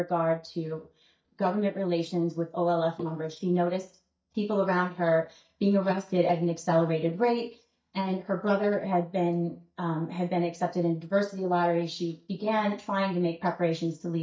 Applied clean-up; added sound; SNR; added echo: neural mask model DeepFilterNet 3.